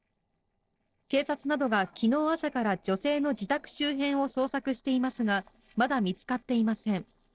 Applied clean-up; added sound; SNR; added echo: neural separator model SepFormer DNS4.